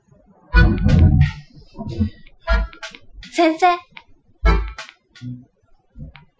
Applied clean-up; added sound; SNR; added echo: classical method Wiener filter.